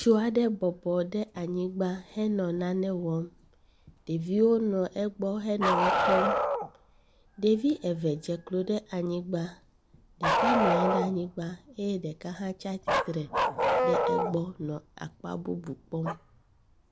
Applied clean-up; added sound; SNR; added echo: none; Bark; 2 dB; none.